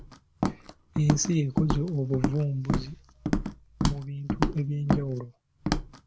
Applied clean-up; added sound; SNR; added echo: none; Walk, footsteps; 0 dB; none.